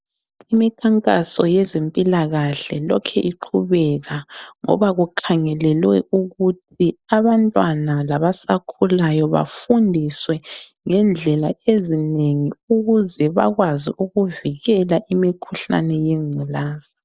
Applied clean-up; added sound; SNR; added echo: none; none; none; none.